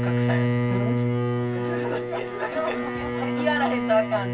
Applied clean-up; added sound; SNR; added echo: none; Bowed string instrument; -4 dB; reverberation time 0.4 s.